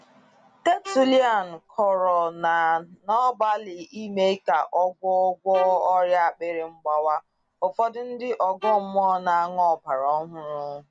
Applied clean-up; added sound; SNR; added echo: none; Bowed string instrument; 20 dB; none.